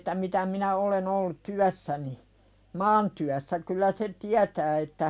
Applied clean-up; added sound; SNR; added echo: none; none; none; none.